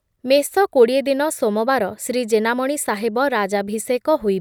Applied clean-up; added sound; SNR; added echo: none; none; none; none.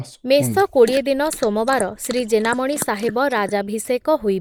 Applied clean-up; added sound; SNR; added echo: neural mask model Resemble Enhance denoiser.